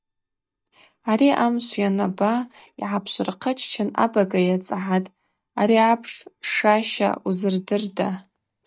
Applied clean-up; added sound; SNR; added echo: neural mask model DeepFilterNet 3.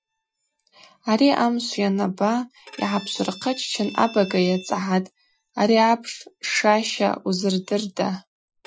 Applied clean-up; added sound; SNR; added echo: classical method Wiener filter.